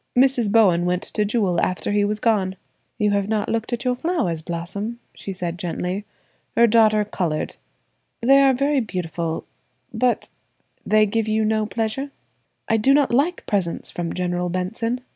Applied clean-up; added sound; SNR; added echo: none; none; none; none.